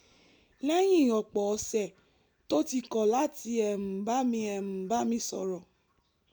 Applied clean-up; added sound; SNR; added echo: none; none; none; none.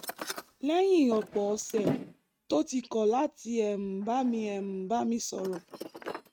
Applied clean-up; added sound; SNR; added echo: neural mask model RNNoise.